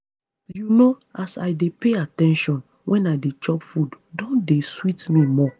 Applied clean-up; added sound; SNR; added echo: none; none; none; none.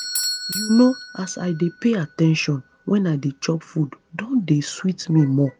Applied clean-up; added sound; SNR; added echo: none; Bell / Doorbell; 13 dB; none.